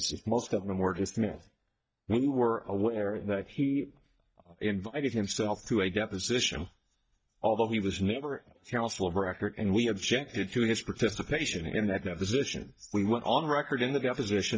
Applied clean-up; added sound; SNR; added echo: neural mask model DeepFilterNet 3.